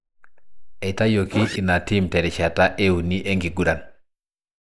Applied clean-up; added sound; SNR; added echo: neural mask model Resemble Enhance denoiser.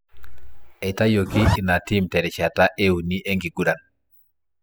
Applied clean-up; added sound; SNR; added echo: classical method spectral subtraction.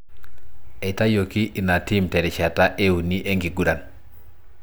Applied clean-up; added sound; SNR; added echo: none; none; none; none.